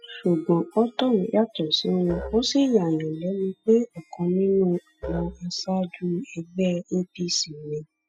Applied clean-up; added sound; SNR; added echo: classical method spectral subtraction.